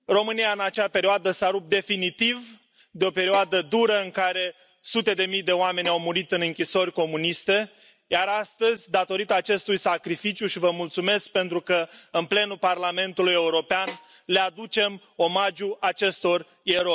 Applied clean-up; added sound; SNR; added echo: none; Snare drum; 17 dB; none.